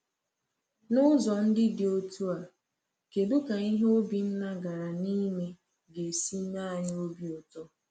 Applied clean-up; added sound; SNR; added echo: none; none; none; none.